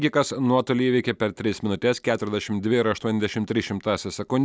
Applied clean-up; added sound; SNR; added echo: none; none; none; none.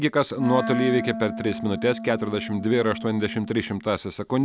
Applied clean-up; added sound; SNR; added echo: none; Wind instrument, woodwind instrument; 9 dB; none.